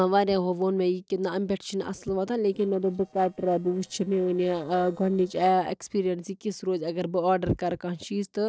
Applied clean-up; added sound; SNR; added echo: neural separator model SepFormer DNS4.